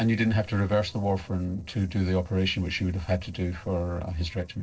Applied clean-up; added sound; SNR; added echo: neural separator model SepFormer DNS4.